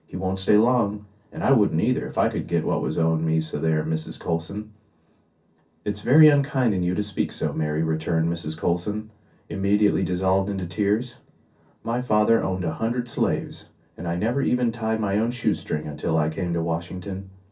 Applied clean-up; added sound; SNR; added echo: none; none; none; reverberation time 0.3 s.